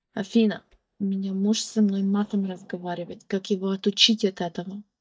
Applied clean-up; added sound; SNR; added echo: neural mask model DeepFilterNet 3.